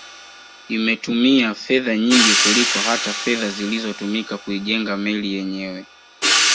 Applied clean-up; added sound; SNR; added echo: none; Hi-hat; 2 dB; none.